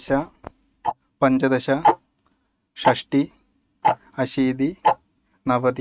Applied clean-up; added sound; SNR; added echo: neural mask model RNNoise.